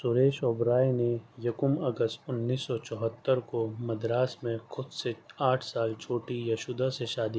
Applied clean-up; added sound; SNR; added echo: none; none; none; none.